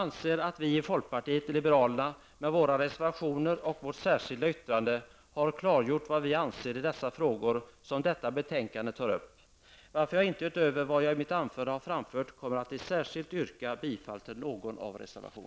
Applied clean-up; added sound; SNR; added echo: none; none; none; none.